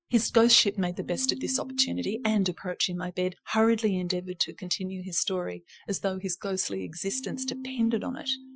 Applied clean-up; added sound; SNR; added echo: classical method Wiener filter.